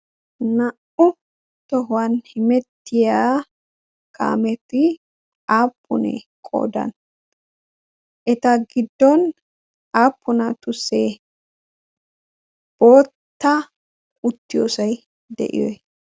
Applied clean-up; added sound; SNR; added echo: none; none; none; none.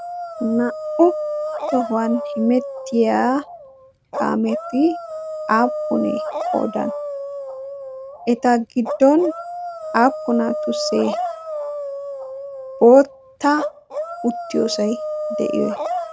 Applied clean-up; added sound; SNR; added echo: none; Dog; 7 dB; none.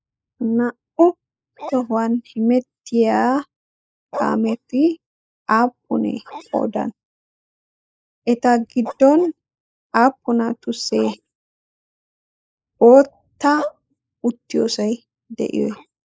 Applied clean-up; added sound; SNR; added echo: neural mask model Resemble Enhance denoiser.